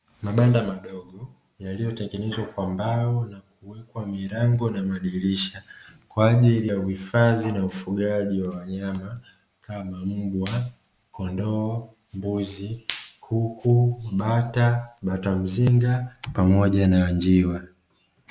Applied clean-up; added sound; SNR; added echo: none; none; none; none.